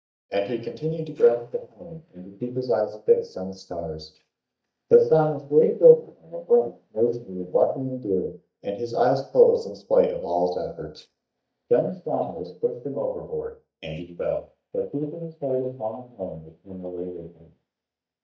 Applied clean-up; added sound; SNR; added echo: neural mask model DeepFilterNet 3.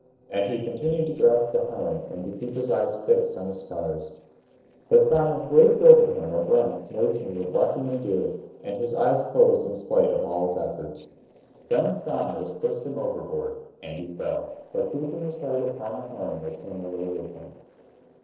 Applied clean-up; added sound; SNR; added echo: neural separator model SepFormer DNS4.